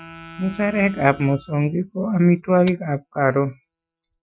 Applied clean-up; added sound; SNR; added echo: classical method Wiener filter.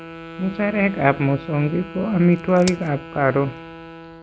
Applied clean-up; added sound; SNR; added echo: none; Crack + Wind instrument, woodwind instrument; 15 dB; none.